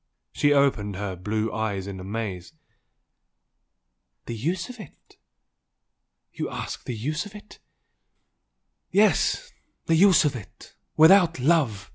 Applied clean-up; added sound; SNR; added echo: none; none; none; none.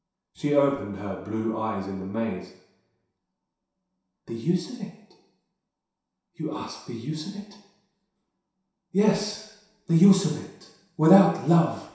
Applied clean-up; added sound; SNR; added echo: none; none; none; reverberation time 0.7 s.